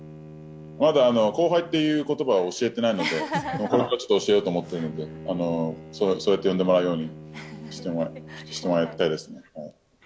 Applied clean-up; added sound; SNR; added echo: none; Bowed string instrument; 19 dB; none.